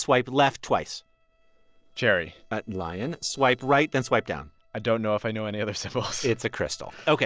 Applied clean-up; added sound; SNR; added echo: neural separator model SepFormer DNS4.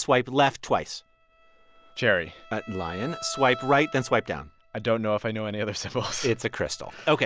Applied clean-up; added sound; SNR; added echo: none; Bowed string instrument; 19 dB; none.